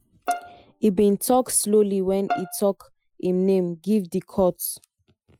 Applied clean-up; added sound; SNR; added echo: classical method Wiener filter.